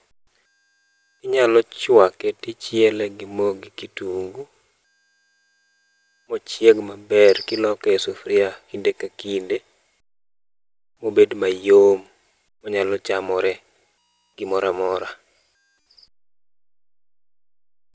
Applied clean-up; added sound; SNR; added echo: none; none; none; none.